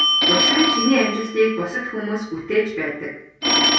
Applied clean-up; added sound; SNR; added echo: none; Telephone; -1 dB; reverberation time 0.6 s.